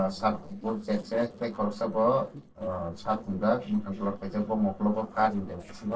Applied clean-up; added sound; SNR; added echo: neural separator model SepFormer DNS4.